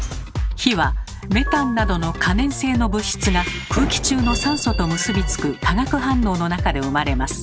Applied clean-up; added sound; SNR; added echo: none; Snare drum; 20 dB; none.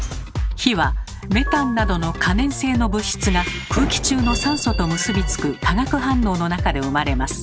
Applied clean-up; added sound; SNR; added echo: none; none; none; none.